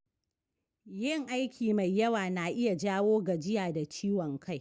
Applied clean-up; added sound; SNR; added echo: none; none; none; none.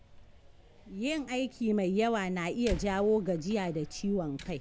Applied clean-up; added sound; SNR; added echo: none; Slam; 14 dB; none.